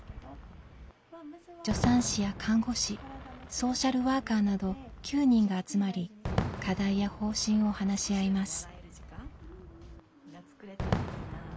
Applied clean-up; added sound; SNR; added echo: none; Fireworks; 9 dB; none.